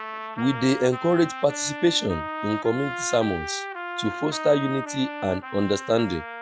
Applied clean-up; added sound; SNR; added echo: none; Trumpet; 9 dB; none.